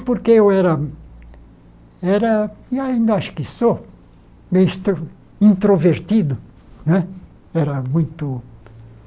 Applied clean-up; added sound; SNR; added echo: none; none; none; none.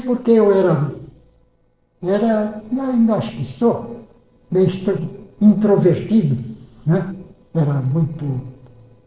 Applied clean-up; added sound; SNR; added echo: neural separator model SepFormer DNS4.